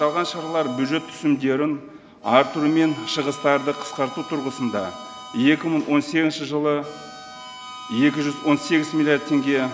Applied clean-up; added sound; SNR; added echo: none; Harmonica; 17 dB; none.